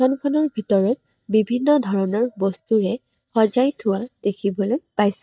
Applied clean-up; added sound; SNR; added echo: neural mask model DeepFilterNet 3.